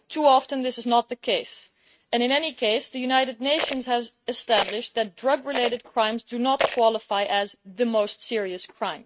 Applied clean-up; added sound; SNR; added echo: neural mask model RNNoise.